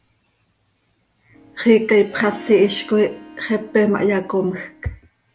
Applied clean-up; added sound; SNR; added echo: none; Harp; 20 dB; none.